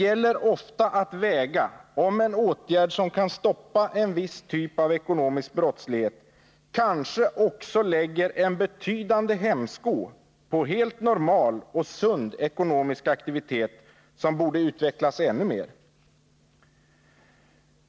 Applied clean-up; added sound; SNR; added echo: none; none; none; none.